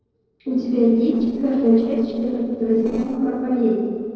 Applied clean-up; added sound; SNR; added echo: neural separator model SepFormer DNS4.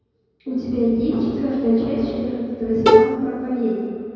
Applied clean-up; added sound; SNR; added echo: none; Bowed string instrument; -4 dB; reverberation time 2.2 s.